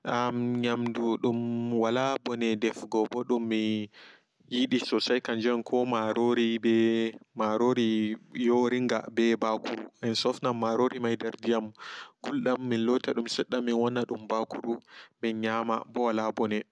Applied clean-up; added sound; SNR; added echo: none; none; none; none.